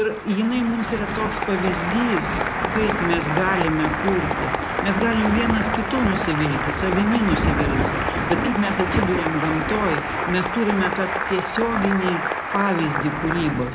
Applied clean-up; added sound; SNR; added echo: none; Thunder + Applause; 1 dB; none.